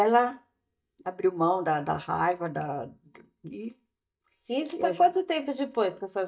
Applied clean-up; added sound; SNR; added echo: neural mask model DeepFilterNet 3.